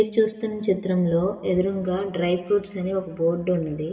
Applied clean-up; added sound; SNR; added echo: none; none; none; reverberation time 1.9 s.